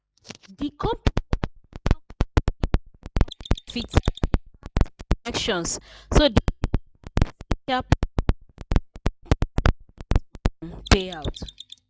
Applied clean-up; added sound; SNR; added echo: classical method log-MMSE.